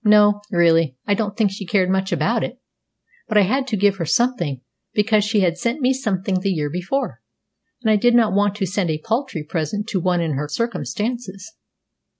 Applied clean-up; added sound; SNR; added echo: none; none; none; none.